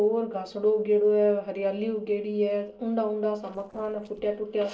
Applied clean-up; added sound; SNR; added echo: neural separator model SepFormer DNS4.